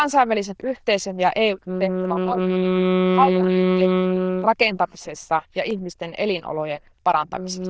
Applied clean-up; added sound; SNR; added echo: neural diffusion model UNIVERSE++.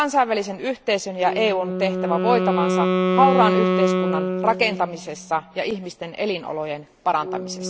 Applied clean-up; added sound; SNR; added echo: none; Wind instrument, woodwind instrument; 1 dB; none.